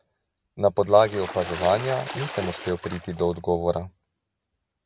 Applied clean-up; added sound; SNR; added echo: none; Water / Splash, splatter; 11 dB; none.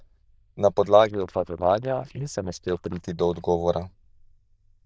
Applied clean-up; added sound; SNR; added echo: neural diffusion model UNIVERSE++.